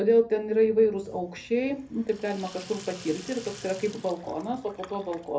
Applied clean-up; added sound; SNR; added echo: none; Sink (filling or washing) / Water tap, faucet; 20 dB; reverberation time 0.3 s.